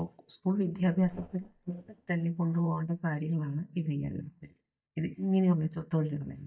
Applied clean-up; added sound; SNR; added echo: neural mask model DeepFilterNet 3.